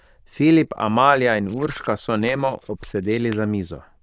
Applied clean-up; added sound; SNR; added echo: neural diffusion model UNIVERSE++.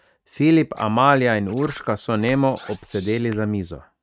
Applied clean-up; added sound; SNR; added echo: neural mask model RNNoise.